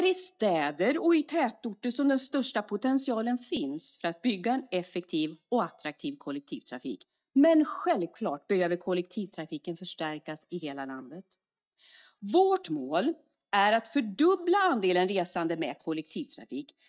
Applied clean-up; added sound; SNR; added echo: neural mask model DeepFilterNet 3.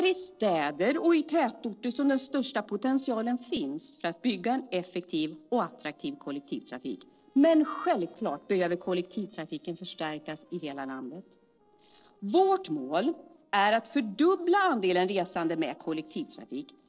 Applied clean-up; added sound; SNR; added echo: neural separator model SepFormer DNS4.